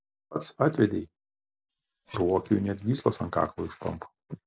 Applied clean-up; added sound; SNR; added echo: neural separator model SepFormer DNS4.